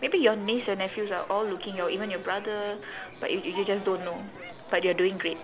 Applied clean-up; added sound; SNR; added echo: none; Crowd; 15 dB; none.